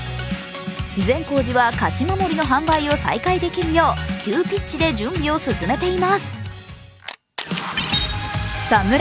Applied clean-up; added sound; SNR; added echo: none; Camera; 14 dB; none.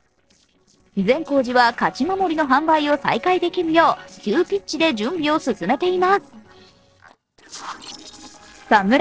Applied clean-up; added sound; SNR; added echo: neural separator model SepFormer DNS4.